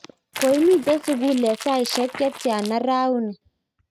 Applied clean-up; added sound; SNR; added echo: neural mask model RNNoise.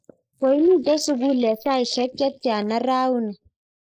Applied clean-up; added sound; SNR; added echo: neural mask model Resemble Enhance denoiser.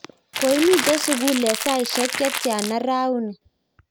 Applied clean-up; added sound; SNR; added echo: none; Crackle; 4 dB; none.